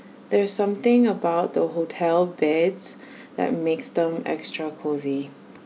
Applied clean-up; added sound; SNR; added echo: none; none; none; none.